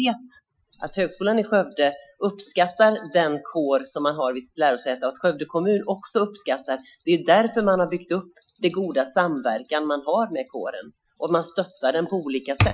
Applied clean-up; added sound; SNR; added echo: classical method Wiener filter.